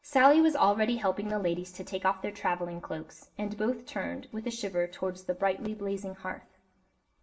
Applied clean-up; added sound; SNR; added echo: none; none; none; reverberation time 0.4 s.